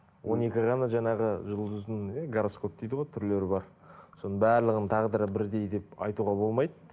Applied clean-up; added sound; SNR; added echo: none; none; none; none.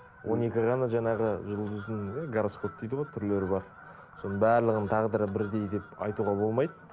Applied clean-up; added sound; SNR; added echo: none; Fowl; 19 dB; none.